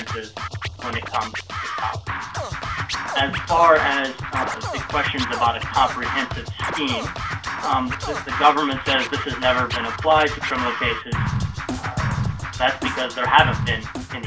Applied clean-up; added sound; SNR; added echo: none; Scratching (performance technique); 4 dB; reverberation time 0.2 s.